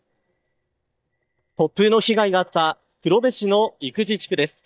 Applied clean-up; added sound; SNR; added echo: neural mask model DeepFilterNet 3.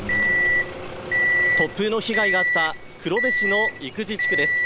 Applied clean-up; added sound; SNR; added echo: none; Microwave oven; -4 dB; none.